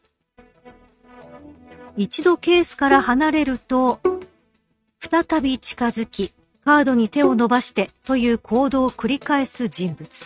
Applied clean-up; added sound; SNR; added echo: neural mask model RNNoise.